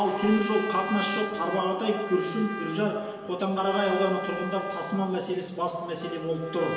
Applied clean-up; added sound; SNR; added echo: none; Trumpet; 9 dB; reverberation time 1.0 s.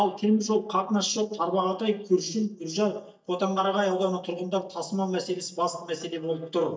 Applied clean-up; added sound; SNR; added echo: neural mask model DeepFilterNet 3.